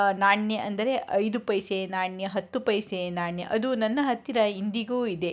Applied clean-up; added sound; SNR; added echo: none; none; none; none.